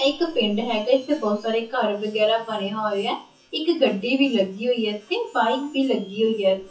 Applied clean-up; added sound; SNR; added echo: classical method WPE with log-MMSE.